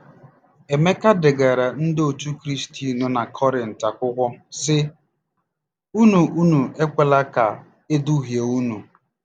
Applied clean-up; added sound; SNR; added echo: none; none; none; none.